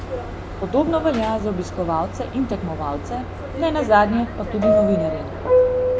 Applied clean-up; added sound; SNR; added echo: none; Subway, metro, underground; 1 dB; none.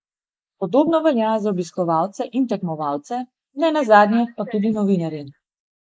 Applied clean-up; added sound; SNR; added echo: neural mask model Resemble Enhance denoiser.